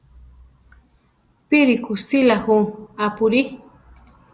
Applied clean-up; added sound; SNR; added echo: none; none; none; none.